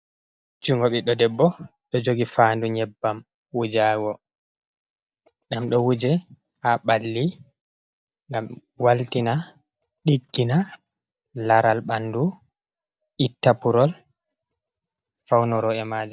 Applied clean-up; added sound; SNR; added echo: neural mask model DeepFilterNet 3.